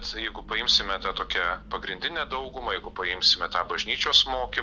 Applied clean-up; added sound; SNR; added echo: none; none; none; none.